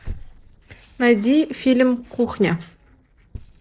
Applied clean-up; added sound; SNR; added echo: neural separator model SepFormer DNS4.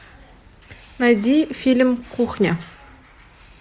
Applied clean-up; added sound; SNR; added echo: none; none; none; none.